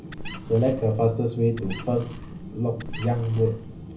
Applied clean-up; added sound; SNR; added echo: none; Squeak; 13 dB; reverberation time 0.5 s.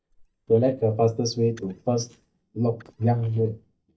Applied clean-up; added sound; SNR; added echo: neural mask model DeepFilterNet 3.